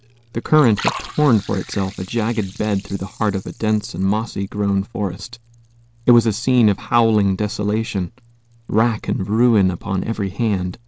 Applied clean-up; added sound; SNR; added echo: none; Liquid; 18 dB; none.